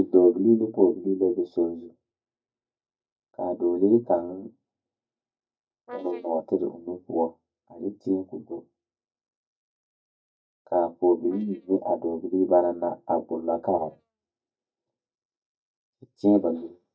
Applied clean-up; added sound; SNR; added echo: neural mask model DeepFilterNet 3.